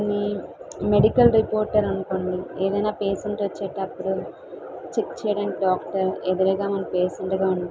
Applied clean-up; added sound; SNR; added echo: none; none; none; none.